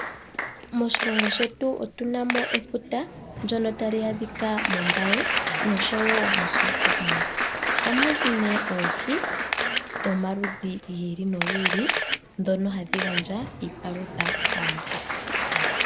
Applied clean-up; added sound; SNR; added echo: none; Camera + Applause; -2 dB; none.